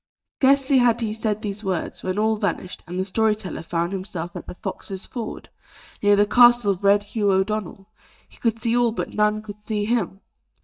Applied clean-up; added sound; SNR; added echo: neural mask model DeepFilterNet 3.